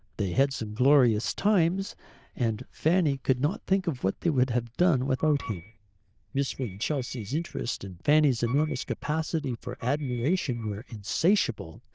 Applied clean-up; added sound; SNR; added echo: neural diffusion model UNIVERSE++.